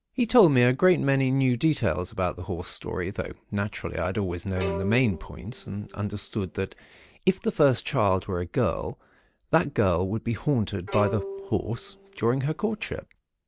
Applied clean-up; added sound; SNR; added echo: none; Bowed string instrument; 12 dB; none.